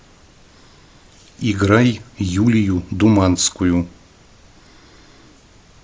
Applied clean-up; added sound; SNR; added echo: none; none; none; none.